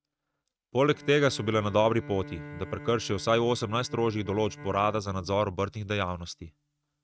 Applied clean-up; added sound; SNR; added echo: neural mask model RNNoise.